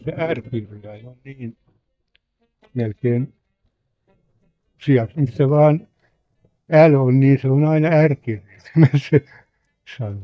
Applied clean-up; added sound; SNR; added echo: neural mask model DeepFilterNet 3.